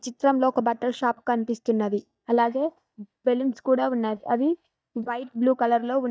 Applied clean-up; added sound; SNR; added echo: neural mask model DeepFilterNet 3.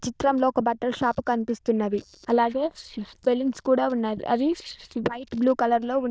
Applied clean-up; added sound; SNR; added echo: neural diffusion model UNIVERSE++.